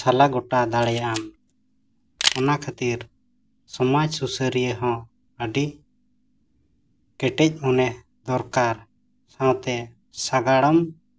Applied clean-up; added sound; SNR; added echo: none; Camera; 8 dB; none.